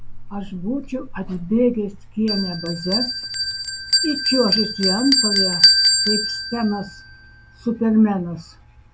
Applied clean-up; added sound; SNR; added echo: none; Bell; -1 dB; none.